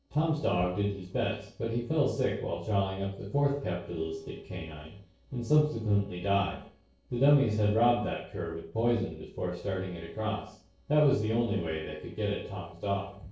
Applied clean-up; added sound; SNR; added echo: neural separator model SepFormer DNS4.